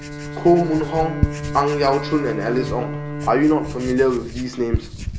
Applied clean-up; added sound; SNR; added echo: none; Bowed string instrument + Writing; 6 dB; none.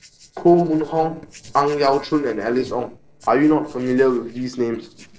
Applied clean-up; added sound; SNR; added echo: neural separator model SepFormer DNS4.